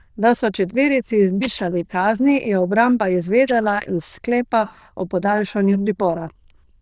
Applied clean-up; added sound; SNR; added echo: neural diffusion model UNIVERSE++.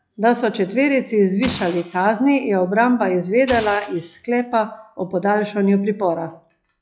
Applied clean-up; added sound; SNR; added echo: classical method log-MMSE.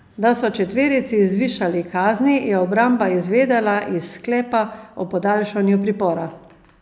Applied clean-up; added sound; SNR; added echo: none; none; none; none.